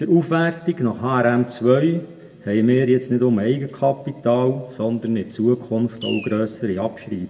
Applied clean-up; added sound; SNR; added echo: none; Fireworks; 13 dB; reverberation time 1.2 s.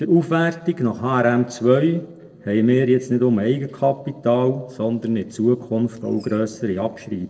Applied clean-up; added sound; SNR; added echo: neural separator model SepFormer DNS4.